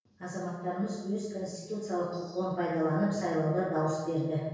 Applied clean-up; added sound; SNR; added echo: none; none; none; reverberation time 1.0 s.